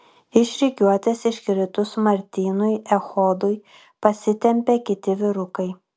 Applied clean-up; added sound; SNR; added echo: none; none; none; none.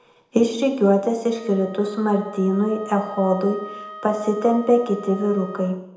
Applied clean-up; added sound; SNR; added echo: none; Wind instrument, woodwind instrument; 18 dB; reverberation time 0.7 s.